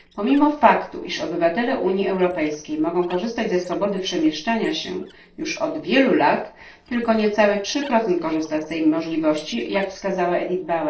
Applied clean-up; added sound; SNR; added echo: neural separator model SepFormer DNS4.